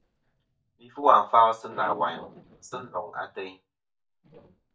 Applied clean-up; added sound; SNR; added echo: neural mask model DeepFilterNet 3.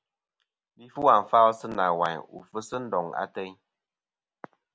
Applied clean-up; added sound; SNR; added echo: none; none; none; none.